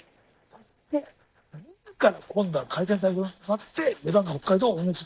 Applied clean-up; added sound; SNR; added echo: neural mask model DeepFilterNet 3.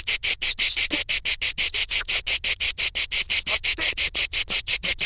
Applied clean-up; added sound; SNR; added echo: neural diffusion model UNIVERSE++.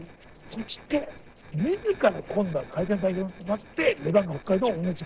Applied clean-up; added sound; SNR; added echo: neural separator model SepFormer DNS4.